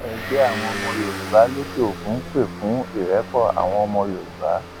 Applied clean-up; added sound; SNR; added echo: none; Motor vehicle (road) / Engine; 10 dB; none.